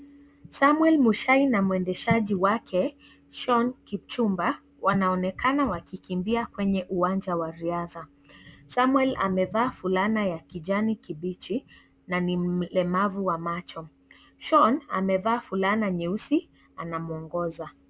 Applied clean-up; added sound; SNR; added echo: none; none; none; none.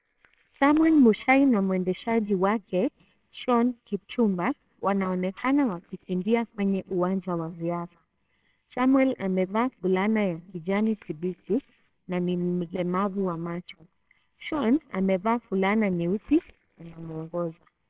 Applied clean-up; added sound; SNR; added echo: neural separator model SepFormer WHAMR!.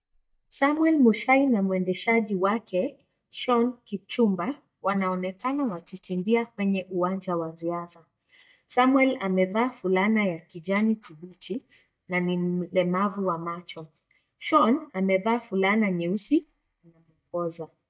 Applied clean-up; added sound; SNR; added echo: neural mask model DeepFilterNet 3.